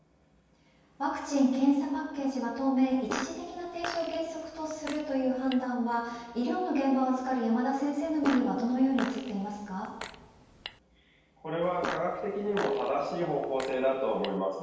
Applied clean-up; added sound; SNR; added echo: none; Fart; 12 dB; reverberation time 1.2 s.